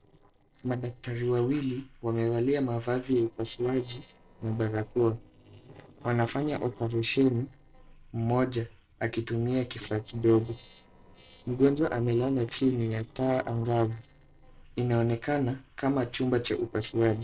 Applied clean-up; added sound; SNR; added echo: neural separator model SepFormer DNS4.